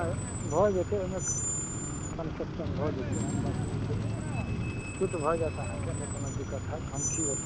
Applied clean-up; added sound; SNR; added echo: none; Screech; -2 dB; none.